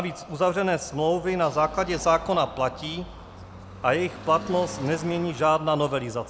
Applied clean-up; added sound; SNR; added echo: none; Car passing by / Traffic noise, roadway noise; 16 dB; none.